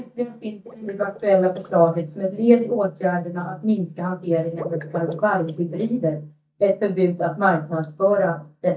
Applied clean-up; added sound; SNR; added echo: neural mask model DeepFilterNet 3.